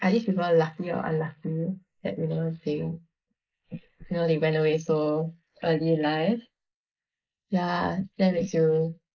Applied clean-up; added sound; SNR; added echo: neural mask model Resemble Enhance denoiser.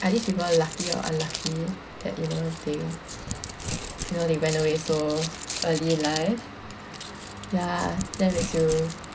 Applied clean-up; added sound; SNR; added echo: none; Crumpling, crinkling; 10 dB; none.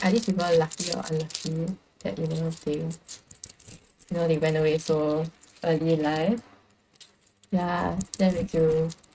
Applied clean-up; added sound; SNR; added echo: neural mask model RNNoise.